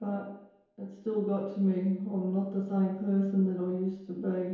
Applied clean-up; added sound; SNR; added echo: none; none; none; reverberation time 1.0 s.